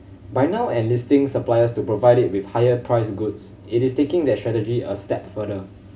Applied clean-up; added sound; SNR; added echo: none; none; none; reverberation time 0.2 s.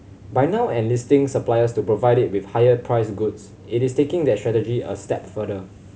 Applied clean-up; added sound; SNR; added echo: none; none; none; none.